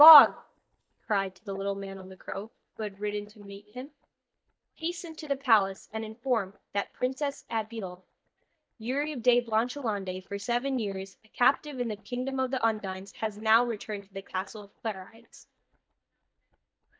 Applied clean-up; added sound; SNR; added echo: neural mask model DeepFilterNet 3.